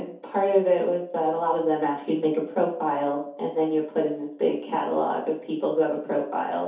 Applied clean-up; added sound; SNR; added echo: none; none; none; reverberation time 0.5 s.